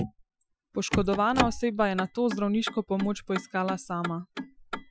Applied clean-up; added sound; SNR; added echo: classical method Wiener filter.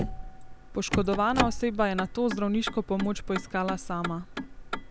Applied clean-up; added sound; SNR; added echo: none; Motor vehicle (road); 5 dB; none.